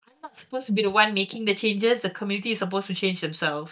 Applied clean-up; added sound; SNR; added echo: neural mask model DeepFilterNet 3.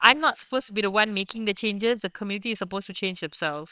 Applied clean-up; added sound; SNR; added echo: neural separator model SepFormer WHAMR!.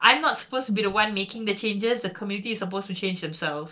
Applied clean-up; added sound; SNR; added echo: neural separator model SepFormer DNS4.